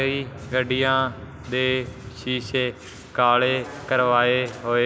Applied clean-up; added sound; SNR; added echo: none; none; none; none.